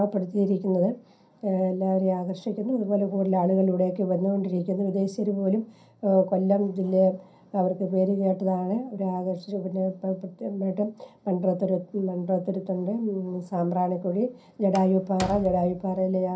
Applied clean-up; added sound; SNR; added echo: none; Slam; 14 dB; reverberation time 0.3 s.